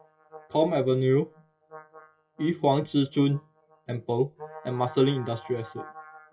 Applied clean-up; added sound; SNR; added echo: classical method WPE with log-MMSE.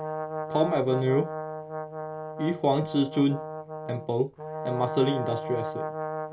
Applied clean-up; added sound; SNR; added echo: none; Brass instrument; 6 dB; reverberation time 0.2 s.